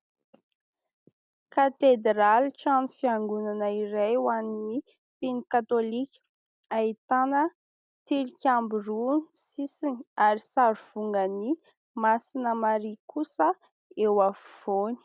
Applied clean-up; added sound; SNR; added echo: none; none; none; none.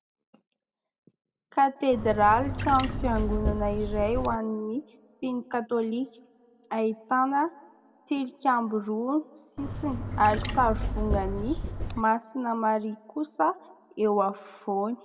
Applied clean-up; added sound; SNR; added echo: none; Trickle, dribble / Chirp, tweet; 3 dB; reverberation time 1.1 s.